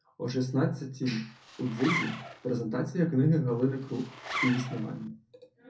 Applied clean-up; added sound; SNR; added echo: none; Zipper (clothing); 8 dB; reverberation time 0.3 s.